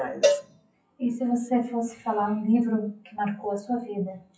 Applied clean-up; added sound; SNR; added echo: classical method WPE with log-MMSE.